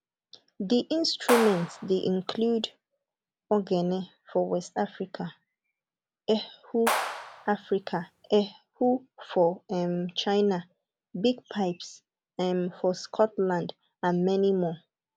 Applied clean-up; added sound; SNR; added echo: none; Clapping; 5 dB; none.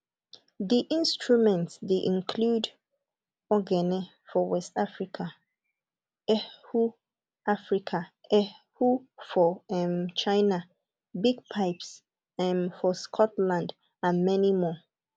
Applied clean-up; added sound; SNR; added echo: none; none; none; none.